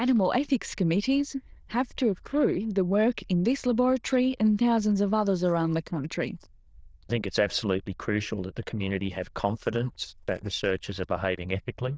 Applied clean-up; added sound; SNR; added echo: neural diffusion model UNIVERSE++.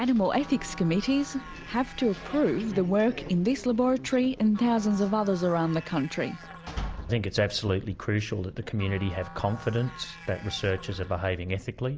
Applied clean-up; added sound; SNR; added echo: none; Musical instrument; 19 dB; none.